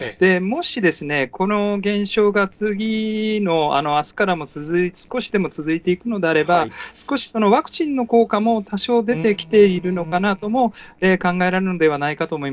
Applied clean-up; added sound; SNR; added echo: neural separator model SepFormer DNS4.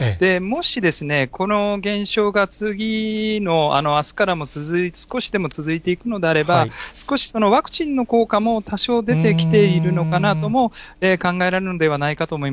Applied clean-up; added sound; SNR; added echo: none; none; none; none.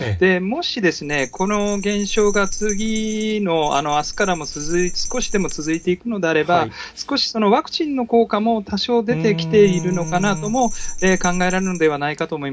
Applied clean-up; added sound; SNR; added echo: none; Bell; 8 dB; reverberation time 0.3 s.